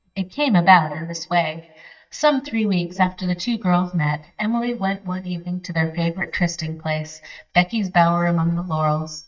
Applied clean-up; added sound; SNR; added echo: neural mask model DeepFilterNet 3.